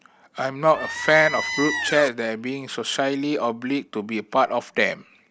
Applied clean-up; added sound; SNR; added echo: none; Squeak; 4 dB; none.